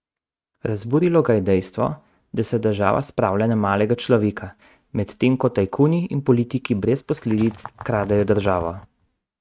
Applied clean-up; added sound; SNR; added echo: neural mask model RNNoise.